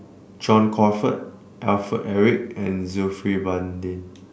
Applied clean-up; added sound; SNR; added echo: none; none; none; none.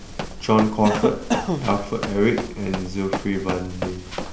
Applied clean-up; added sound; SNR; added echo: none; Run + Cough; 4 dB; none.